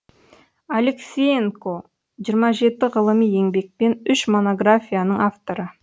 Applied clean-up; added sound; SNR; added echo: none; none; none; none.